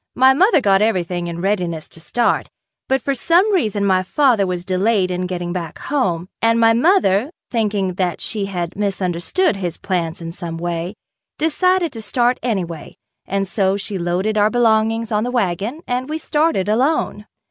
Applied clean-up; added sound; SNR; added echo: none; none; none; none.